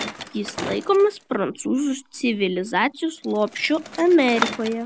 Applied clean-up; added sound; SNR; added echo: none; Bicycle; 12 dB; none.